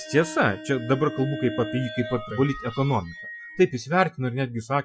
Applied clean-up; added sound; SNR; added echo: classical method Wiener filter.